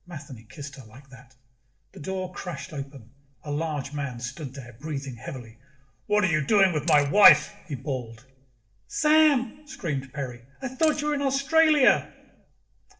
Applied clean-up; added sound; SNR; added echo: neural separator model SepFormer DNS4.